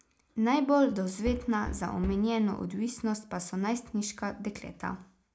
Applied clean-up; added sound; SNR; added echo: none; Knock; 9 dB; reverberation time 0.2 s.